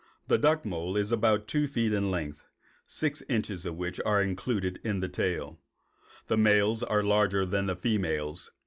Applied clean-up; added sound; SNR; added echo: none; none; none; none.